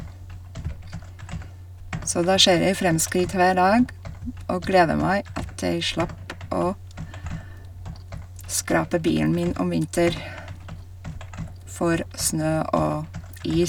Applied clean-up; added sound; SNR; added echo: none; Computer keyboard; 12 dB; none.